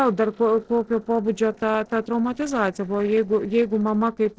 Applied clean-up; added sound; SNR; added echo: neural separator model SepFormer DNS4.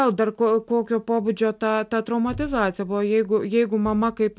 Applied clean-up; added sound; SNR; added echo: none; none; none; none.